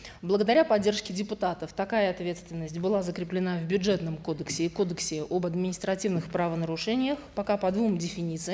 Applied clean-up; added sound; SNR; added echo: none; none; none; none.